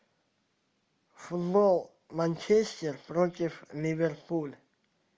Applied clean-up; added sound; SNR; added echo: none; none; none; none.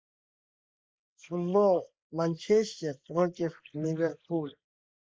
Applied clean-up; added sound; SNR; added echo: neural mask model Resemble Enhance denoiser.